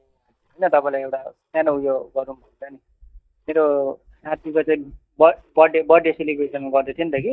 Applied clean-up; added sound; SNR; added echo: neural mask model DeepFilterNet 3.